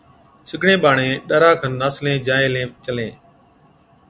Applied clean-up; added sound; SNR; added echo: none; none; none; none.